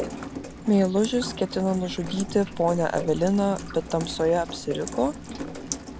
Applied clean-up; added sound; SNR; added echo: none; Rain; 10 dB; none.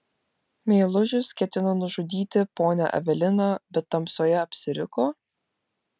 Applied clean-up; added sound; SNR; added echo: none; none; none; none.